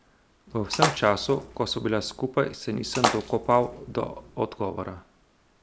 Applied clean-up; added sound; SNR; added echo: none; Splash, splatter; 4 dB; none.